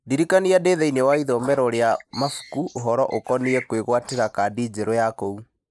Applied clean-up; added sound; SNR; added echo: neural mask model Resemble Enhance denoiser.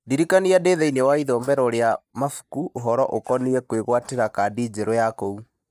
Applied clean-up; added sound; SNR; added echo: neural mask model DeepFilterNet 3.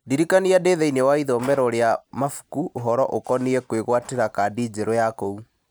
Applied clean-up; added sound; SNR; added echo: none; none; none; none.